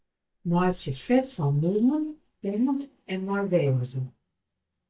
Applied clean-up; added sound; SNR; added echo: neural mask model DeepFilterNet 3.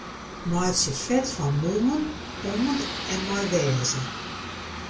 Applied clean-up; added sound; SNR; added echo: none; Aircraft; 8 dB; reverberation time 0.3 s.